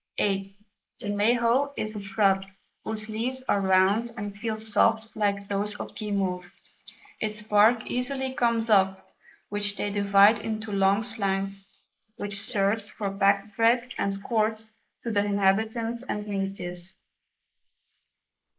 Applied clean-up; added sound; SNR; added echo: neural mask model Resemble Enhance denoiser.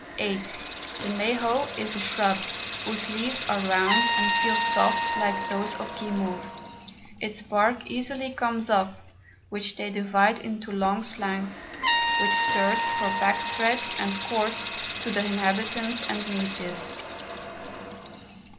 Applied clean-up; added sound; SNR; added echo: none; Trumpet + Sink (filling or washing) / Water tap, faucet; 2 dB; none.